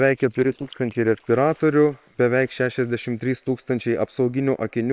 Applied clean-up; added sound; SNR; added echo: neural separator model SepFormer WHAM!.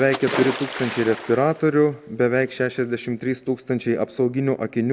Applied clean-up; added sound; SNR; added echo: none; Splash, splatter; 13 dB; none.